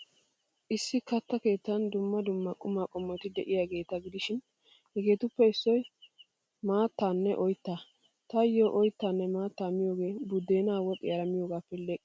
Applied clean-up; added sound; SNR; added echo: none; none; none; none.